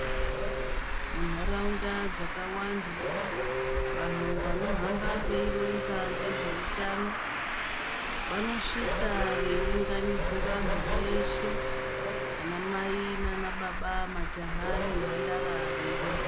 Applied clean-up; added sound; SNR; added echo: none; Traffic noise, roadway noise + Race car, auto racing / Accelerating, revving, vroom; -5 dB; none.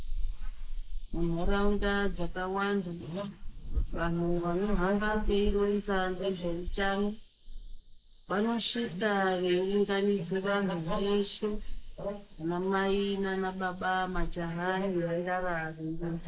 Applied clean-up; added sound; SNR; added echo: neural mask model Resemble Enhance denoiser.